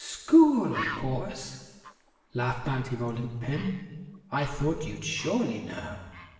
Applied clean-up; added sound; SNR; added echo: none; Bird; 16 dB; reverberation time 1.3 s.